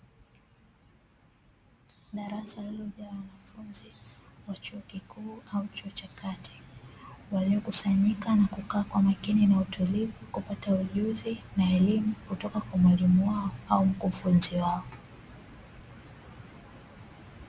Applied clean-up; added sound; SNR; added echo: none; none; none; none.